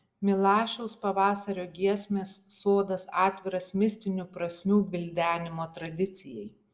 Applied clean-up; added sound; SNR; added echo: none; none; none; reverberation time 0.4 s.